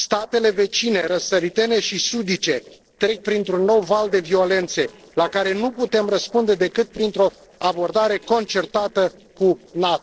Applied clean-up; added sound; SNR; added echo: neural separator model SepFormer DNS4.